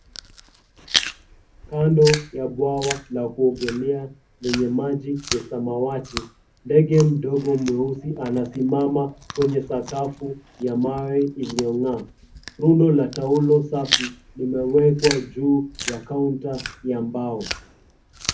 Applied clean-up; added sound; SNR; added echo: none; Chewing, mastication; 11 dB; reverberation time 0.3 s.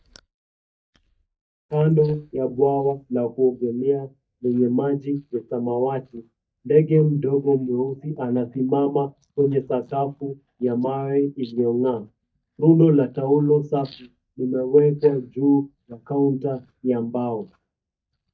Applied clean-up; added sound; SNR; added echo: neural mask model DeepFilterNet 3.